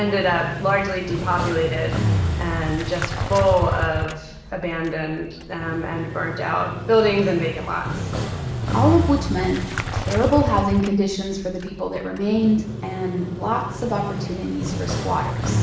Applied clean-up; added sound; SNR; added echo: none; Motorcycle; 3 dB; reverberation time 0.9 s.